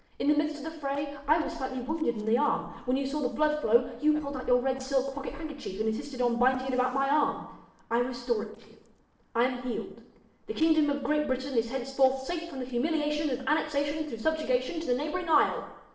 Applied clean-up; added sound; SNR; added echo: neural separator model SepFormer DNS4.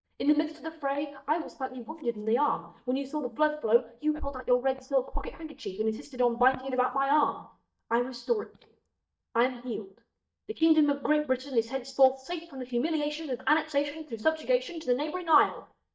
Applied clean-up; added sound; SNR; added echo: neural mask model DeepFilterNet 3.